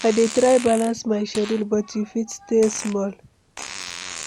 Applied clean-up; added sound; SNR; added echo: none; Fart; 14 dB; none.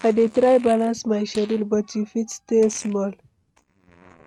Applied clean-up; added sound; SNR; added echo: neural mask model RNNoise.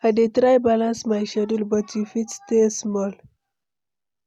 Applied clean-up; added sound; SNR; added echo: none; none; none; none.